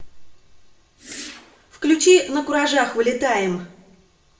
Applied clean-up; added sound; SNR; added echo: none; Whoosh, swoosh, swish; 19 dB; reverberation time 0.5 s.